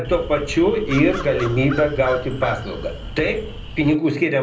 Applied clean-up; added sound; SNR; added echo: none; Crow; 11 dB; reverberation time 0.5 s.